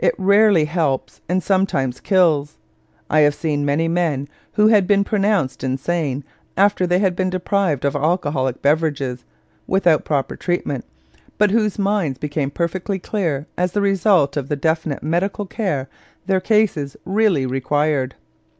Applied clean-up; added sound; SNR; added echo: none; none; none; none.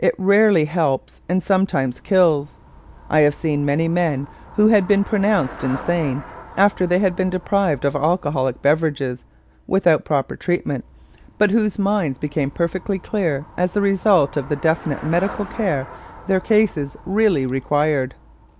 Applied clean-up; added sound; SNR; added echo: none; Traffic noise, roadway noise / Bicycle; 20 dB; none.